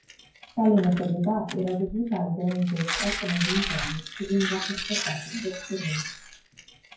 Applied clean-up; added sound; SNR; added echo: classical method WPE with log-MMSE.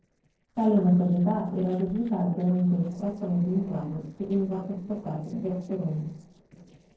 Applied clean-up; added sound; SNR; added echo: neural separator model SepFormer DNS4.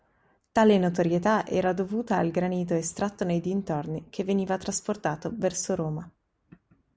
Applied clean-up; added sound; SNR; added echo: none; none; none; none.